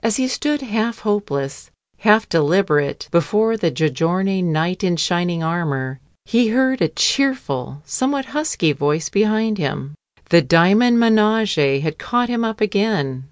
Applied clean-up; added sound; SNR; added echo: none; none; none; none.